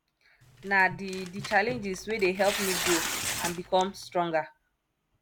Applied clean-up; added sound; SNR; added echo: none; Tearing; 5 dB; none.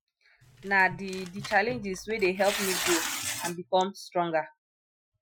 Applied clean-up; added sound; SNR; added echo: classical method Wiener filter.